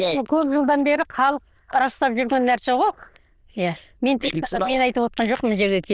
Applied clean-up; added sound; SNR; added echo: neural diffusion model UNIVERSE++.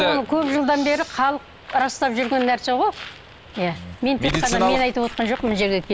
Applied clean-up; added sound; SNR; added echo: none; Bird; 14 dB; none.